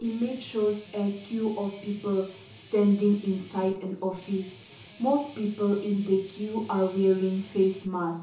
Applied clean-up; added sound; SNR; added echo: none; Guitar; 20 dB; reverberation time 0.8 s.